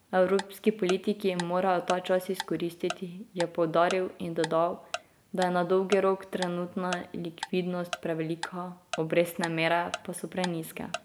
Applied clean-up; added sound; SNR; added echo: none; Tick-tock; 13 dB; none.